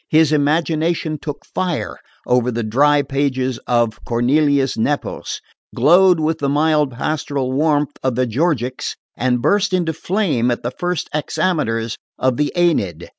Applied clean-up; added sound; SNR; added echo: none; none; none; none.